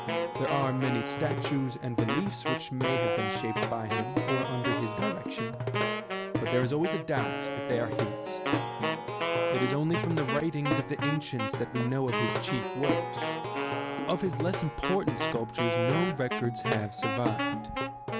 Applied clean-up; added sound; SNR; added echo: none; Wind instrument, woodwind instrument + Plucked string instrument; -1 dB; none.